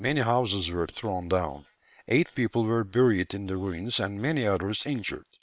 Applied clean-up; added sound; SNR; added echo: neural separator model SepFormer WHAM!.